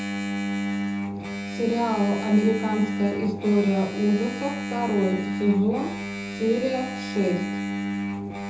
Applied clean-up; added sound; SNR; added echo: none; Engine; 4 dB; reverberation time 0.5 s.